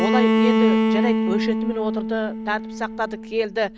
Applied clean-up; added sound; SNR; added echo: none; Bowed string instrument; -4 dB; none.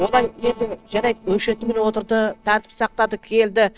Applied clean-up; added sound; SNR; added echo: neural separator model SepFormer DNS4.